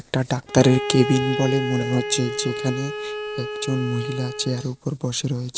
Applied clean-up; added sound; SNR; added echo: none; Bowed string instrument; 7 dB; none.